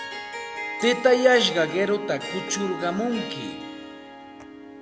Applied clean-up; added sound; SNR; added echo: none; Harp; 9 dB; none.